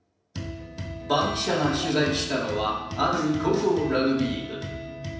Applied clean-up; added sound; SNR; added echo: none; none; none; reverberation time 0.9 s.